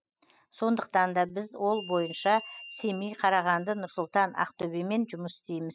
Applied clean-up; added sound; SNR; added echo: classical method spectral subtraction.